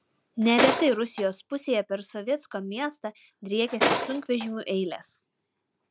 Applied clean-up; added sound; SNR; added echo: none; Tools; 2 dB; none.